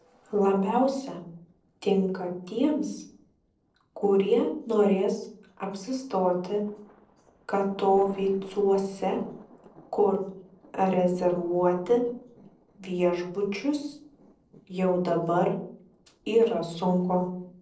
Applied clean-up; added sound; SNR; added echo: neural separator model SepFormer DNS4.